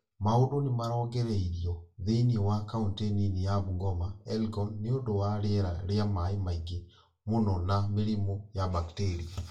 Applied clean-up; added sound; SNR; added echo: none; none; none; reverberation time 0.2 s.